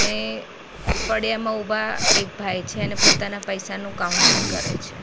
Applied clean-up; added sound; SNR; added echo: none; Respiratory sounds; -3 dB; none.